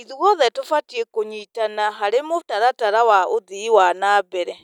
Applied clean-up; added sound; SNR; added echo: none; none; none; none.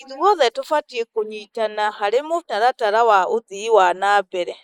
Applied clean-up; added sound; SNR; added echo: neural mask model Resemble Enhance denoiser.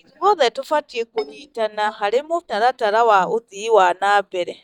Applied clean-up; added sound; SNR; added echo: neural mask model DeepFilterNet 3.